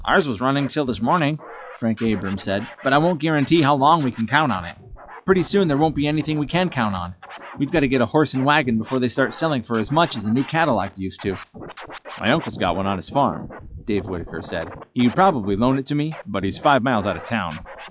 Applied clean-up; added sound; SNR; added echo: classical method log-MMSE.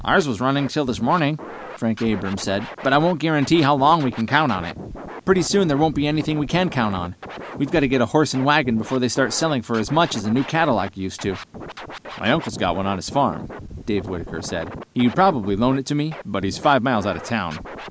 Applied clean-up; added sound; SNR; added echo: none; Scratching (performance technique); 15 dB; none.